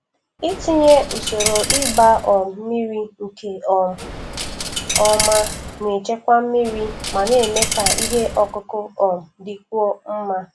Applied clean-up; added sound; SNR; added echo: none; Coin (dropping); 4 dB; none.